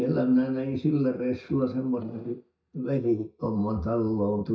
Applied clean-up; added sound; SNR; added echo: neural mask model DeepFilterNet 3.